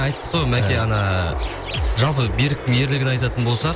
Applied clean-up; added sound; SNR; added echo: none; Chirp, tweet; 12 dB; none.